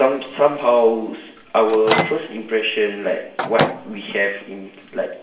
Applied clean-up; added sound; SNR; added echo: none; Microwave oven; 8 dB; reverberation time 0.7 s.